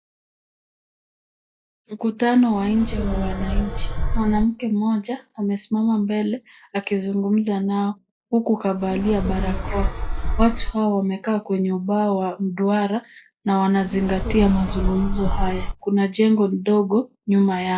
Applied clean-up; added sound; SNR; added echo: classical method log-MMSE.